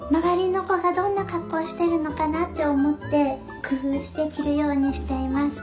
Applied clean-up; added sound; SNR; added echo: none; none; none; none.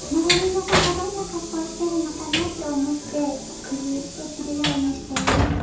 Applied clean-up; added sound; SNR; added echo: none; Train; 1 dB; reverberation time 0.7 s.